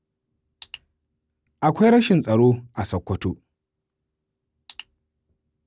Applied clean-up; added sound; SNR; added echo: none; none; none; none.